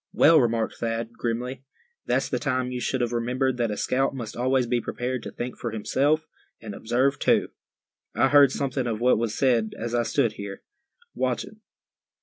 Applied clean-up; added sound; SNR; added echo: none; none; none; none.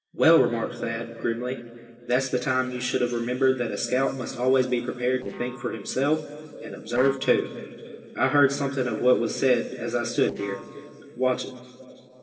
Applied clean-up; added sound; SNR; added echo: neural separator model SepFormer DNS4.